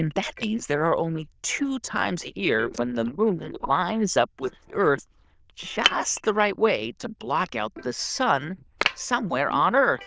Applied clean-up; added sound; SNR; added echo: neural diffusion model UNIVERSE++.